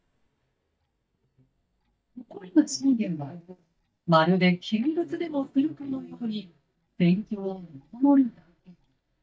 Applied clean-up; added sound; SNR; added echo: neural mask model DeepFilterNet 3.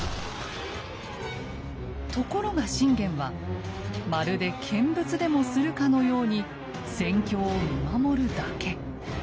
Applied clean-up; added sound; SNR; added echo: none; none; none; none.